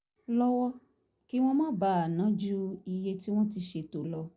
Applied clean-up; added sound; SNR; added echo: none; none; none; none.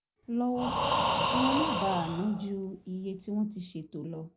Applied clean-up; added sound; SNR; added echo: none; Breathing; -1 dB; none.